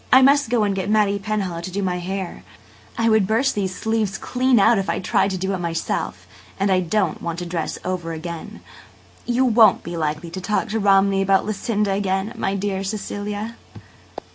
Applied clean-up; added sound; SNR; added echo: none; none; none; none.